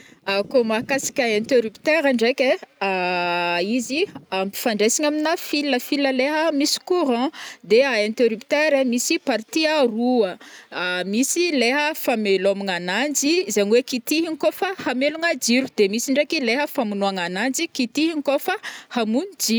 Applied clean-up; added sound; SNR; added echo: none; none; none; none.